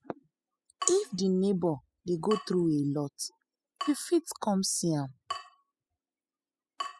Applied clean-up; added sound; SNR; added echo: classical method spectral subtraction.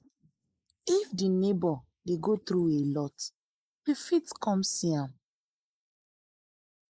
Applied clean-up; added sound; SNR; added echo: neural mask model Resemble Enhance denoiser.